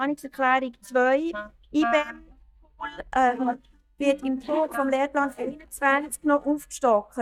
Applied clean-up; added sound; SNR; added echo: neural mask model DeepFilterNet 3.